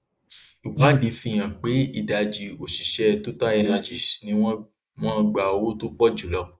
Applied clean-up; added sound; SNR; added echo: neural mask model Resemble Enhance denoiser.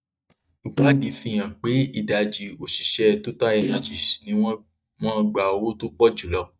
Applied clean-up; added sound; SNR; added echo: neural mask model DeepFilterNet 3.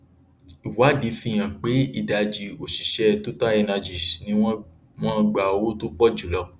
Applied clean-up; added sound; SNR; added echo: none; none; none; none.